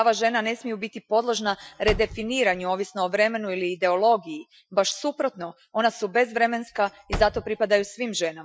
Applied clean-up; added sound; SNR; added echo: classical method Wiener filter.